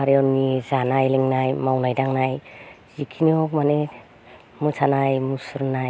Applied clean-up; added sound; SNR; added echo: none; none; none; none.